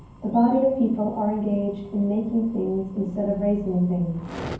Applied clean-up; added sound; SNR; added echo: none; Fire; 17 dB; reverberation time 0.9 s.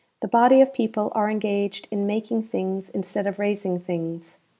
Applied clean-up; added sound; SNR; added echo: none; none; none; none.